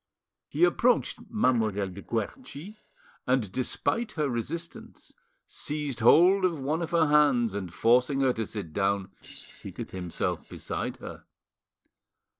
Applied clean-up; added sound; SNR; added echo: neural separator model SepFormer DNS4.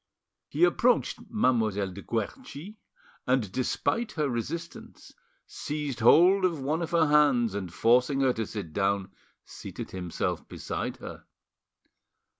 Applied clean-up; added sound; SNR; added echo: none; none; none; none.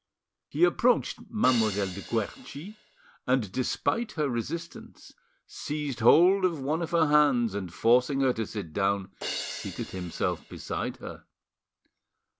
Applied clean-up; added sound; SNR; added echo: none; Crash cymbal; 11 dB; none.